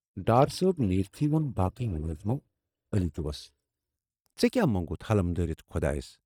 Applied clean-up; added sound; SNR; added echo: neural mask model DeepFilterNet 3.